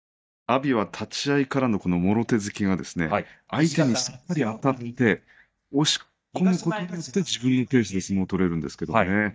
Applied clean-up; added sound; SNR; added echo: neural mask model DeepFilterNet 3.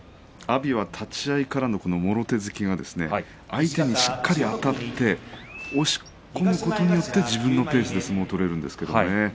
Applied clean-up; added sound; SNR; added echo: none; Chirp, tweet; 18 dB; none.